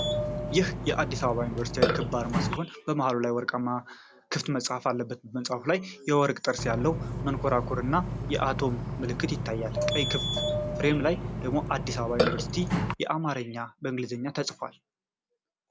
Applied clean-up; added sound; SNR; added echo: none; Burping, eructation; 3 dB; none.